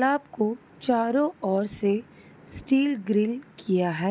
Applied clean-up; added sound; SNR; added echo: none; none; none; none.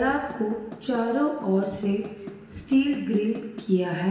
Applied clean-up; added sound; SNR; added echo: none; Knock / Wood; 18 dB; reverberation time 1.5 s.